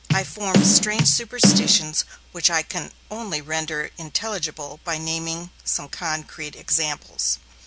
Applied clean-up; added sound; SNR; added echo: none; Bass drum / Snare drum; -4 dB; none.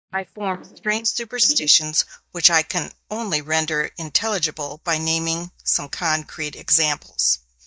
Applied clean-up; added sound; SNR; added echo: neural mask model DeepFilterNet 3.